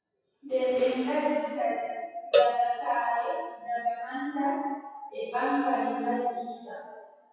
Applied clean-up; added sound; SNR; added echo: classical method WPE with log-MMSE.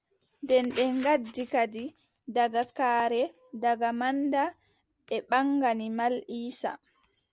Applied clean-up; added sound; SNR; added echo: none; none; none; none.